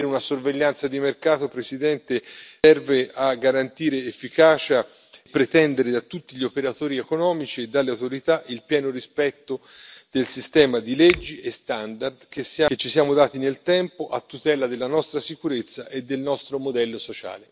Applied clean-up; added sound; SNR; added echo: none; Finger snapping; 14 dB; none.